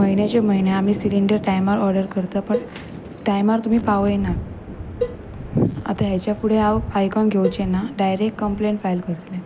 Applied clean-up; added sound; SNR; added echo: none; Cowbell + Thunder; 11 dB; none.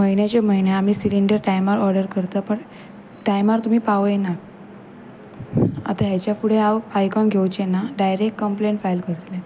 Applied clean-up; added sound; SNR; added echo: none; none; none; none.